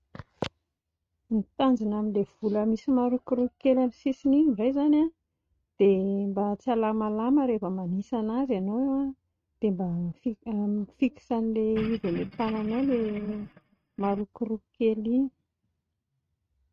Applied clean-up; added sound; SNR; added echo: neural mask model RNNoise.